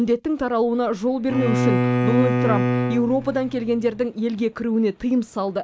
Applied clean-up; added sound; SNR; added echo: none; Bowed string instrument; 1 dB; none.